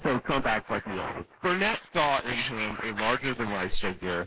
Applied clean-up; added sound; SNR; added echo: neural mask model Resemble Enhance denoiser.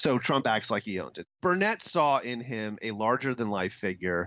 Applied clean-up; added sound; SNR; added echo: none; none; none; none.